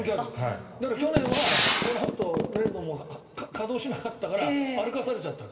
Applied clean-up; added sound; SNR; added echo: none; Gunshot, gunfire; -5 dB; reverberation time 2.0 s.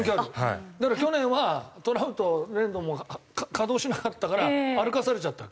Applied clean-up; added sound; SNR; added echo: none; none; none; none.